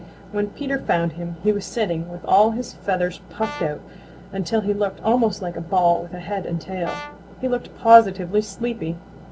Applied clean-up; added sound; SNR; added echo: none; Brass instrument; 16 dB; none.